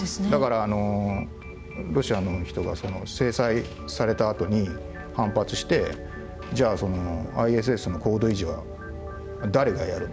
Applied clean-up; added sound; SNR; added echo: none; none; none; none.